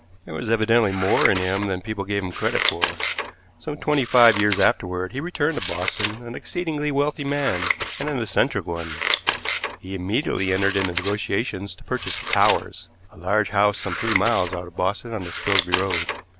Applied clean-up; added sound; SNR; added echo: none; Scissors; 6 dB; none.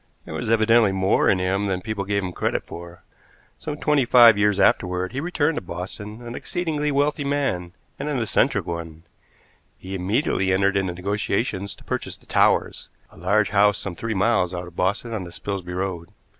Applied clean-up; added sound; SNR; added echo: none; none; none; none.